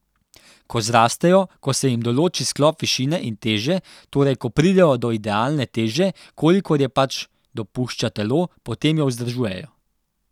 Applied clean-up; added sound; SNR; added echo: none; none; none; none.